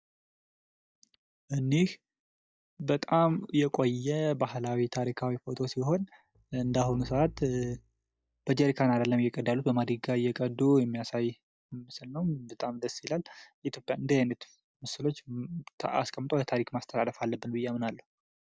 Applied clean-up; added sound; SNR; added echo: neural mask model DeepFilterNet 3.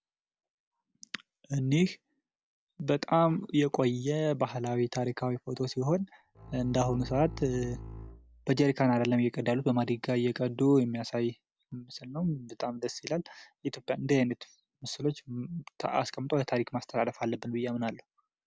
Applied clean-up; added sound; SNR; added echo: none; Bowed string instrument; 13 dB; none.